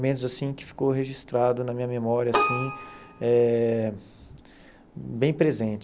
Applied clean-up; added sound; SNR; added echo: none; Keyboard (musical); 8 dB; none.